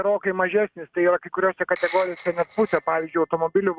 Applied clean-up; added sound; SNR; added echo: neural mask model RNNoise.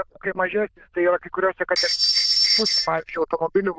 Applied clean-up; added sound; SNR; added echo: neural diffusion model UNIVERSE++.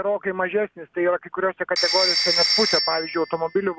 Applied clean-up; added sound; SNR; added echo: none; Telephone; 2 dB; none.